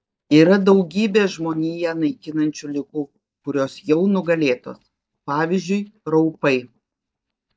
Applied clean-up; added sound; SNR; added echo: neural mask model DeepFilterNet 3.